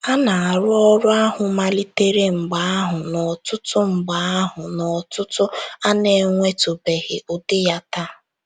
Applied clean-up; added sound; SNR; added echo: none; none; none; none.